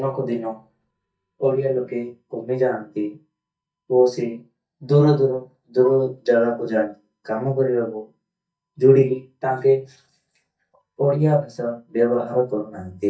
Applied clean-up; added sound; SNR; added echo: neural mask model DeepFilterNet 3.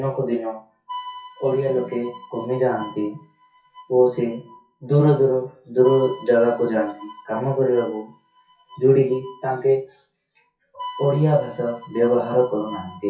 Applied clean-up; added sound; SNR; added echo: classical method WPE with log-MMSE.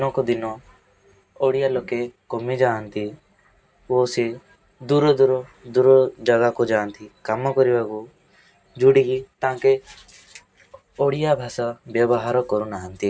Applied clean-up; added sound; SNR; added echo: none; none; none; none.